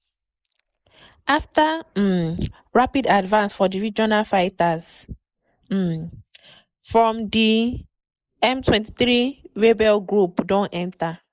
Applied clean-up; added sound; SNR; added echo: neural mask model Resemble Enhance denoiser.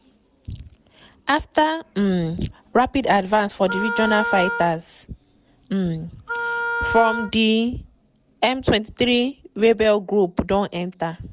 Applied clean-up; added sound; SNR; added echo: none; Wind instrument, woodwind instrument; 5 dB; none.